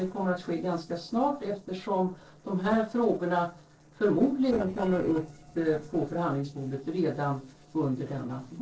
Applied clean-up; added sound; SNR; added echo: neural separator model SepFormer DNS4.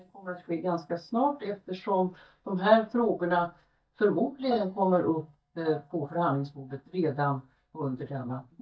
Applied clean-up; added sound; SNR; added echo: neural mask model DeepFilterNet 3.